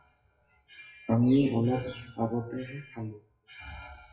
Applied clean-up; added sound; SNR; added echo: classical method WPE with log-MMSE.